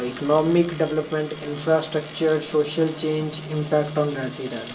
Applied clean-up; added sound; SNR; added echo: none; Coin (dropping); 19 dB; reverberation time 0.2 s.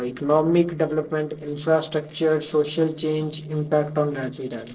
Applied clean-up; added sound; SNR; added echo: neural separator model SepFormer DNS4.